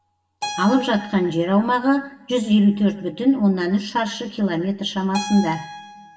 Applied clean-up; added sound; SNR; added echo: none; Keyboard (musical); 15 dB; reverberation time 0.7 s.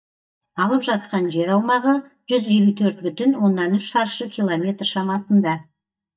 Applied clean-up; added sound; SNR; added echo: neural mask model DeepFilterNet 3.